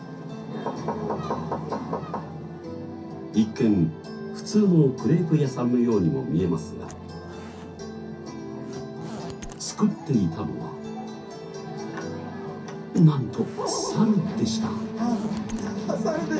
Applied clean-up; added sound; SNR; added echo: none; Zipper (clothing); 19 dB; reverberation time 0.3 s.